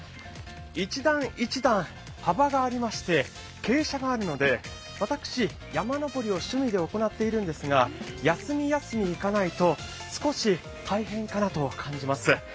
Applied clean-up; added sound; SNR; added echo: none; Snare drum; 17 dB; none.